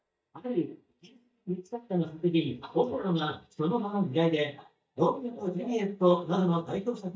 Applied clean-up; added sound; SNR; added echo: neural mask model DeepFilterNet 3.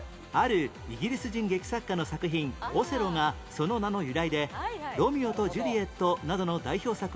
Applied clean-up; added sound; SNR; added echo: none; none; none; none.